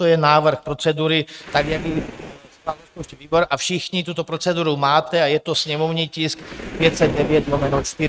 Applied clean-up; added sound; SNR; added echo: neural mask model RNNoise.